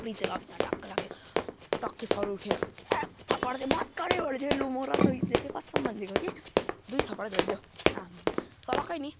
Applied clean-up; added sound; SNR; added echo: none; Run; -4 dB; none.